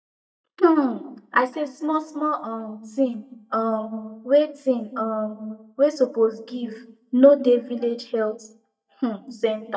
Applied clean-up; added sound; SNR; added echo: neural mask model DeepFilterNet 3.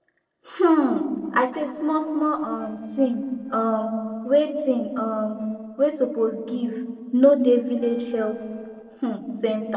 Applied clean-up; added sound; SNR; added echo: neural separator model SepFormer DNS4.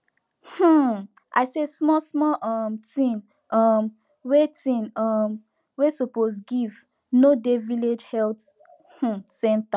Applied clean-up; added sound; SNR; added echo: none; none; none; none.